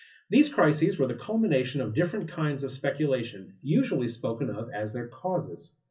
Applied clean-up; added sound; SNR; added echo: none; none; none; reverberation time 0.4 s.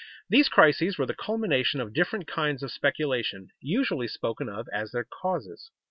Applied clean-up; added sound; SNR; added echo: none; none; none; none.